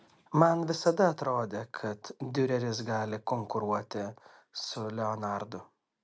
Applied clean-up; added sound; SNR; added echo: none; none; none; none.